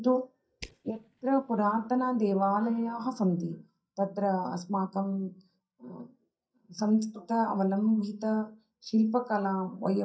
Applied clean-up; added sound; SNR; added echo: neural mask model DeepFilterNet 3.